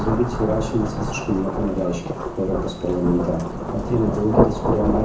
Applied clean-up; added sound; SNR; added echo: none; Rain / Thunderstorm; 1 dB; reverberation time 0.5 s.